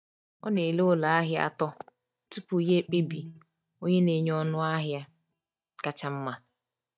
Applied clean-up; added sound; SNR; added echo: neural mask model DeepFilterNet 3.